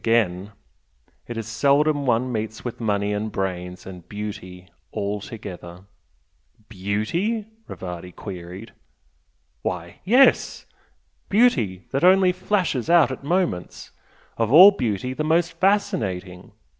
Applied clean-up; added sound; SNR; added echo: none; none; none; none.